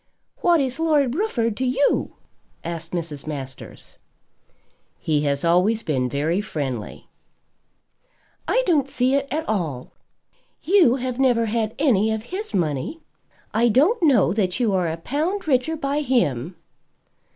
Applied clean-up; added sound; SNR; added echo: none; none; none; none.